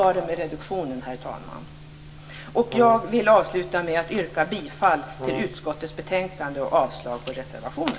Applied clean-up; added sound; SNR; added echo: none; Brass instrument; 8 dB; reverberation time 0.3 s.